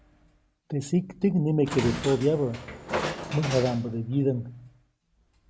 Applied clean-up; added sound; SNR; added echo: none; Train; 10 dB; none.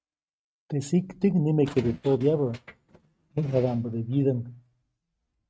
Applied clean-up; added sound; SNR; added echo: neural mask model RNNoise.